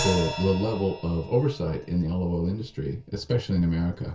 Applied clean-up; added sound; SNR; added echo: none; Crash cymbal; 12 dB; reverberation time 0.2 s.